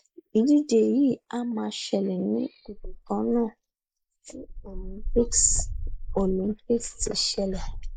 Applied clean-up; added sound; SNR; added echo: neural mask model Resemble Enhance denoiser.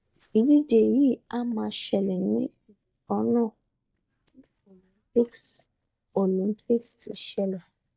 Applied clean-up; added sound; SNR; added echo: neural mask model DeepFilterNet 3.